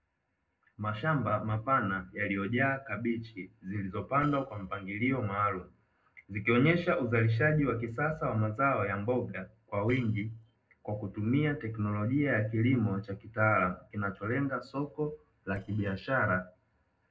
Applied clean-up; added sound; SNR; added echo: neural separator model SepFormer DNS4.